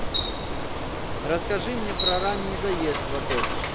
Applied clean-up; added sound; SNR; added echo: none; Bicycle; -3 dB; none.